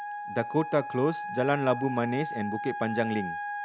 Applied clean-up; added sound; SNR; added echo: none; Wind instrument, woodwind instrument; 6 dB; none.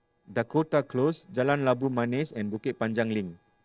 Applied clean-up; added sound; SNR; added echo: neural separator model SepFormer DNS4.